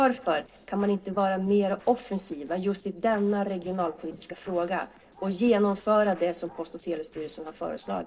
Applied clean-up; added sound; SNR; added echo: neural separator model SepFormer DNS4.